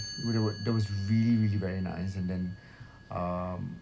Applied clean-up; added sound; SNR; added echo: none; Chime; 18 dB; none.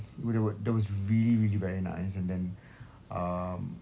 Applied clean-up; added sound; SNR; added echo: none; none; none; none.